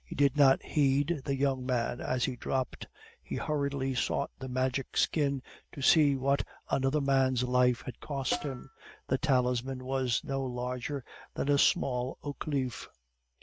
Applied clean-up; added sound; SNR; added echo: neural mask model RNNoise.